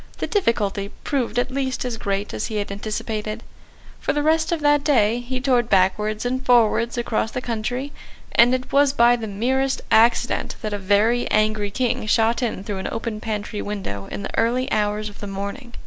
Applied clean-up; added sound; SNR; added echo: none; none; none; none.